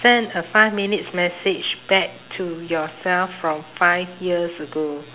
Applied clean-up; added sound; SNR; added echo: none; none; none; none.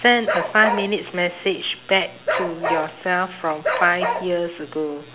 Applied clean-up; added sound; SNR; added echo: none; Bark; 4 dB; none.